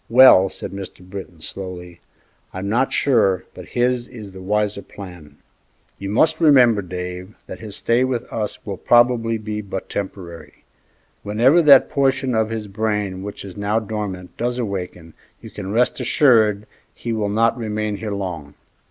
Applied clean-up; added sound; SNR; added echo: none; none; none; none.